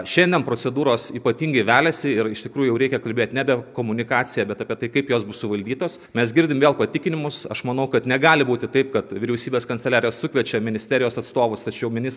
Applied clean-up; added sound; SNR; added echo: none; none; none; none.